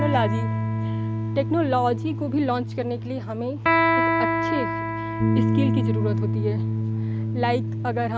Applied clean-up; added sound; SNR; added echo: none; Electric guitar + Bass guitar; -4 dB; none.